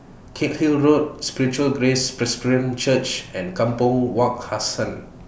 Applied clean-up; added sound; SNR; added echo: none; none; none; none.